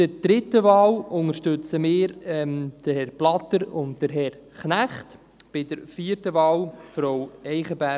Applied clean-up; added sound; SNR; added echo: none; none; none; none.